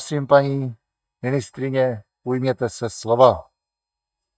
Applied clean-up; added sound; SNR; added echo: neural mask model DeepFilterNet 3.